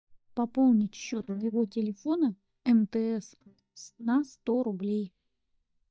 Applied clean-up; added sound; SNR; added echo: neural mask model DeepFilterNet 3.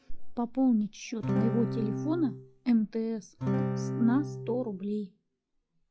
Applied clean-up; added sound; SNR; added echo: classical method log-MMSE.